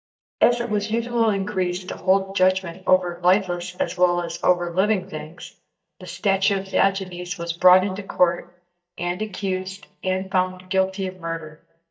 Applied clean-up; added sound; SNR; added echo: neural mask model DeepFilterNet 3.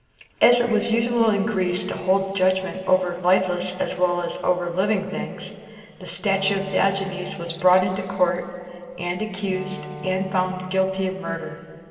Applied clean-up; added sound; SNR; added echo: none; Wind instrument, woodwind instrument; 15 dB; reverberation time 2.9 s.